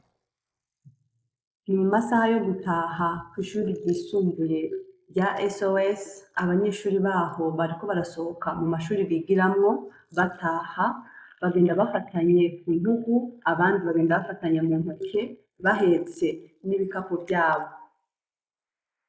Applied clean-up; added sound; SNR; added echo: neural mask model Resemble Enhance denoiser.